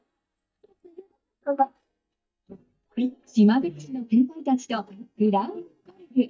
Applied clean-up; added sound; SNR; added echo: neural mask model DeepFilterNet 3.